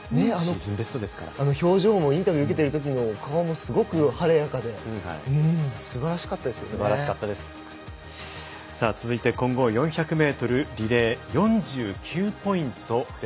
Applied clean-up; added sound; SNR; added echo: none; none; none; none.